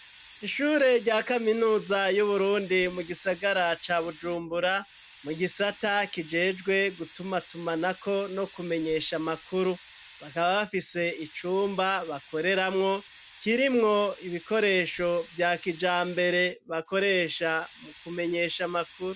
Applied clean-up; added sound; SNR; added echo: none; Hiss; 17 dB; none.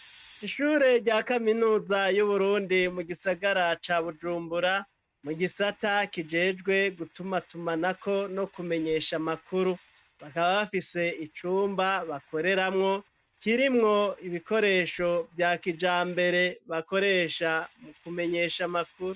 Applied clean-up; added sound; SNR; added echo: neural mask model RNNoise.